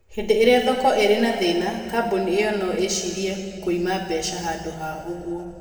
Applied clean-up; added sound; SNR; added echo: none; none; none; reverberation time 2.3 s.